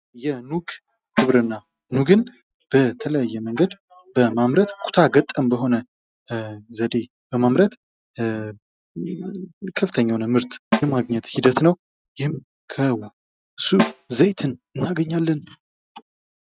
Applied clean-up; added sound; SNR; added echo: neural mask model RNNoise.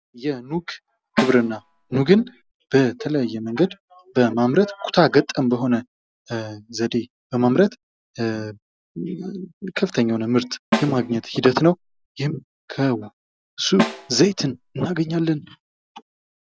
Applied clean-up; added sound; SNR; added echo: none; Snare drum; 6 dB; none.